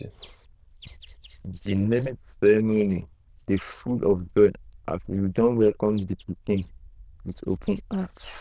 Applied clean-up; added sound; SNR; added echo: neural diffusion model UNIVERSE++.